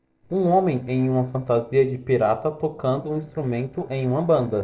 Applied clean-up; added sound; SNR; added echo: neural separator model SepFormer DNS4.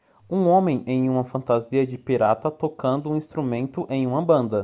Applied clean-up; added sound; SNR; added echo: none; none; none; none.